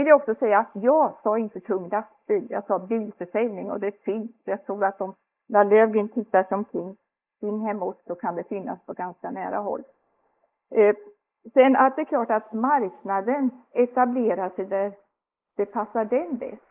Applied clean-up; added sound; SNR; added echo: neural mask model Resemble Enhance denoiser.